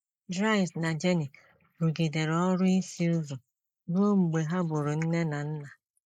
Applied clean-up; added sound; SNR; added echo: neural mask model Resemble Enhance denoiser.